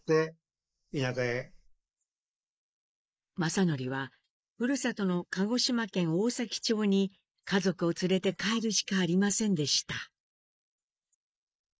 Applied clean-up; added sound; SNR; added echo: neural mask model Resemble Enhance denoiser.